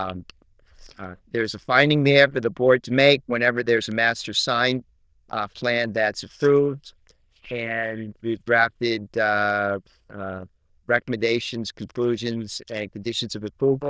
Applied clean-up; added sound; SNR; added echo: neural diffusion model UNIVERSE++.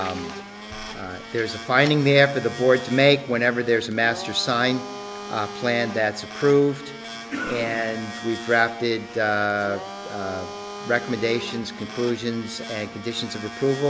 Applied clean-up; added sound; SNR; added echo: none; Domestic sounds, home sounds; 13 dB; none.